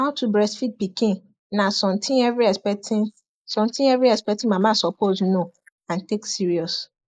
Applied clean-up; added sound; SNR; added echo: neural mask model Resemble Enhance denoiser.